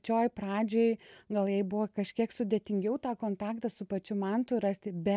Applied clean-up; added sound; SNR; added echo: none; none; none; none.